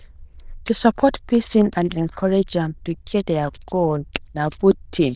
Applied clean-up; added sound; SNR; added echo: neural diffusion model UNIVERSE++.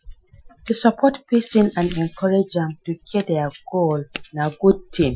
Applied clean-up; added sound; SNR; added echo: classical method Wiener filter.